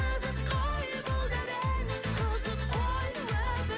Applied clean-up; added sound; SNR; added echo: none; none; none; none.